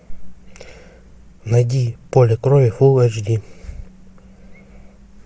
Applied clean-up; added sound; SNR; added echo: none; none; none; none.